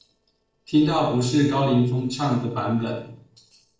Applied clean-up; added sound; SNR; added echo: neural separator model SepFormer DNS4.